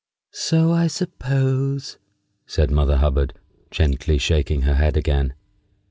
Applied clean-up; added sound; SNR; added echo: none; none; none; none.